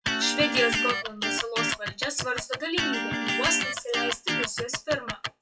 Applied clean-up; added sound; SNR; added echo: classical method WPE with log-MMSE.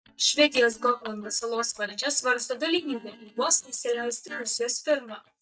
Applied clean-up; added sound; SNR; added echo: neural mask model DeepFilterNet 3.